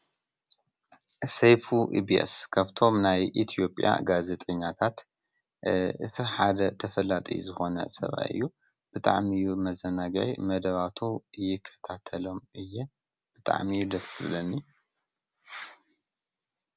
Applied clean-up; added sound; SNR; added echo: none; none; none; none.